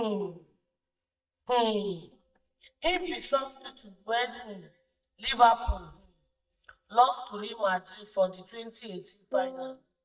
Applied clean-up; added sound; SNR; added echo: neural mask model DeepFilterNet 3.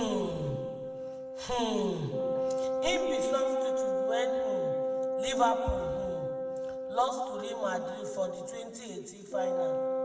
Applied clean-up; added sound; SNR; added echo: none; Wind instrument, woodwind instrument; -2 dB; reverberation time 1.5 s.